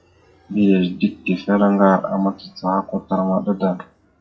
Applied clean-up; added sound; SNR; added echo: classical method WPE with log-MMSE.